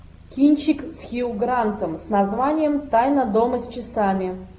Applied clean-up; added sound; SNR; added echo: none; none; none; none.